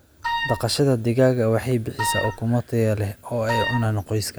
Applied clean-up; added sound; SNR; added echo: none; Wind instrument, woodwind instrument; 5 dB; none.